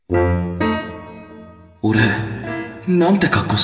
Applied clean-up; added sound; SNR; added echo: none; none; none; reverberation time 2.9 s.